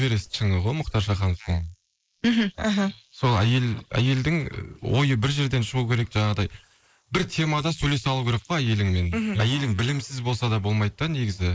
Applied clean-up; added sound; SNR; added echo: neural mask model Resemble Enhance denoiser.